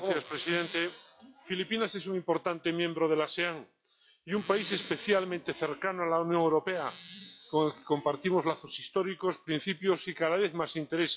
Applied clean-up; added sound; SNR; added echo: classical method log-MMSE.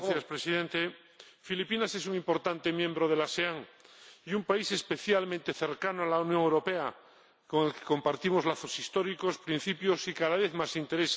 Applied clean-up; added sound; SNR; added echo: none; none; none; none.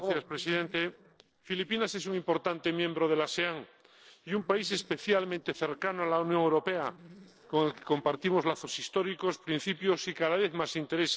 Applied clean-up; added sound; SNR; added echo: neural separator model SepFormer DNS4.